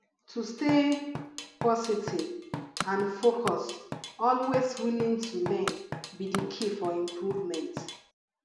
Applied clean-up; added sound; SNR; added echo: none; Drum kit + Tools; 9 dB; none.